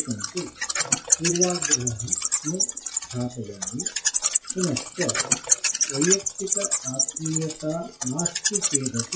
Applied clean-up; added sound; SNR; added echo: classical method WPE with log-MMSE.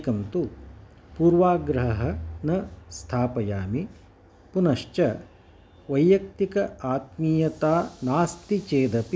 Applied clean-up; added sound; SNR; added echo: none; none; none; none.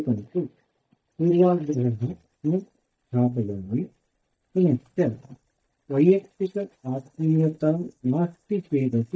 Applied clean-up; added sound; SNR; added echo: neural mask model DeepFilterNet 3.